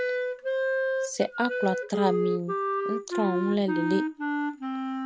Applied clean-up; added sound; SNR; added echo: none; Wind instrument, woodwind instrument; -2 dB; none.